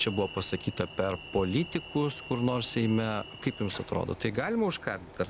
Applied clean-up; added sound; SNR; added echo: none; Train; 14 dB; none.